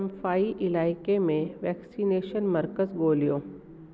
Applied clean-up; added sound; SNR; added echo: none; none; none; none.